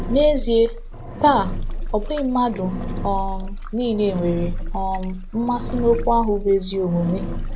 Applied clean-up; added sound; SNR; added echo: none; Engine; 5 dB; none.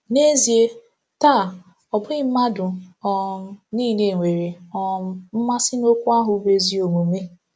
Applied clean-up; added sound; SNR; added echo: none; none; none; none.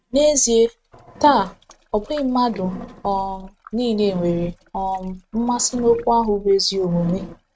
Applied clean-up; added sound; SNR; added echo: neural mask model RNNoise.